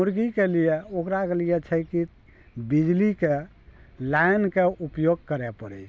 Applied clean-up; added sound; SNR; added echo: none; none; none; none.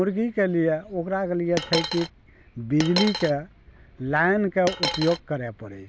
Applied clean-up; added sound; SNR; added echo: none; Coin (dropping); 4 dB; none.